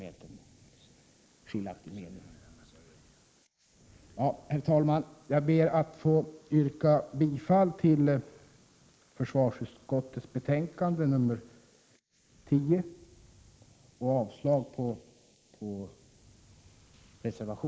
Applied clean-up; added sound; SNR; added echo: neural mask model Resemble Enhance denoiser.